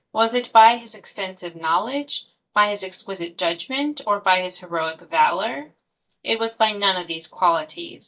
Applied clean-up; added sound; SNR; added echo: neural mask model DeepFilterNet 3.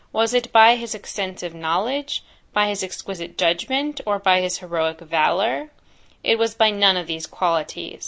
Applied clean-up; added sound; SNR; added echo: none; none; none; none.